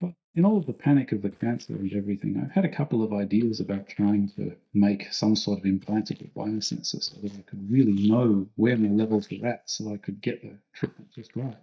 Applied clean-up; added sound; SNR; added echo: neural mask model DeepFilterNet 3.